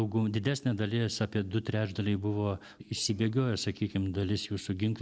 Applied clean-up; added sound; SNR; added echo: neural separator model SepFormer DNS4.